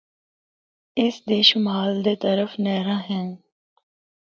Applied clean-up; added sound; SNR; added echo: none; none; none; none.